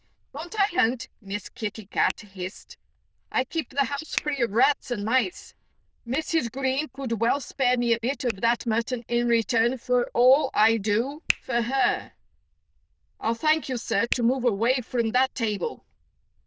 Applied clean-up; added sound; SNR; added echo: neural diffusion model UNIVERSE++.